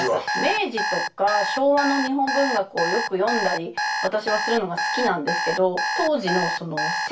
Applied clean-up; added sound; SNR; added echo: none; Alarm; 3 dB; reverberation time 0.2 s.